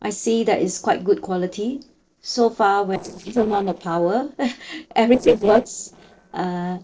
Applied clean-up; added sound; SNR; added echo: neural separator model SepFormer DNS4.